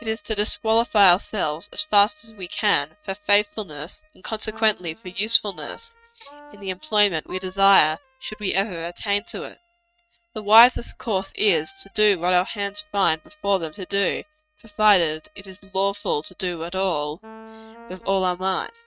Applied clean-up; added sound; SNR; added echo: neural mask model RNNoise.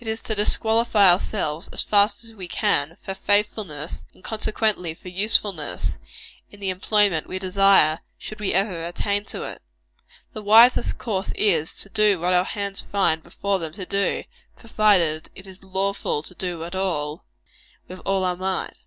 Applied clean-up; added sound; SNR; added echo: none; none; none; none.